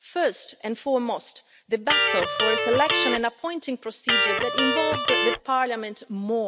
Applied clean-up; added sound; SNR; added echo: none; Electric guitar; -1 dB; none.